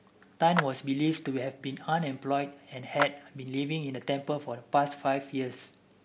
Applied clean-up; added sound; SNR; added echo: none; Clapping; 7 dB; none.